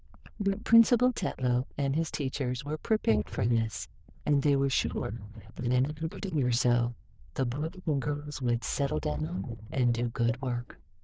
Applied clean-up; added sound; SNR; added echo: neural diffusion model UNIVERSE++.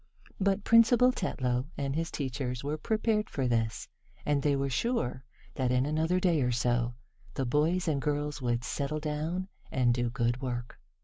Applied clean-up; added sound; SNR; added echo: none; none; none; none.